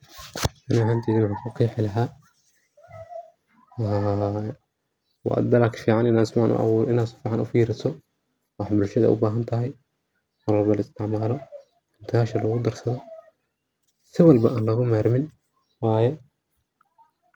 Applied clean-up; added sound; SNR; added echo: none; none; none; none.